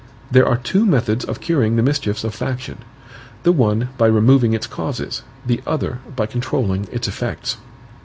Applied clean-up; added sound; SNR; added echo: none; none; none; none.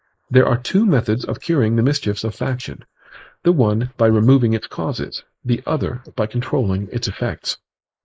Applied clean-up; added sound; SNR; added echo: neural mask model Resemble Enhance denoiser.